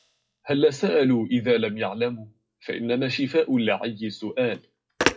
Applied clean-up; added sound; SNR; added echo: classical method WPE with log-MMSE.